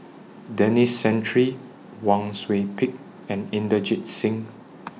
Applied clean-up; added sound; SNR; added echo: none; none; none; none.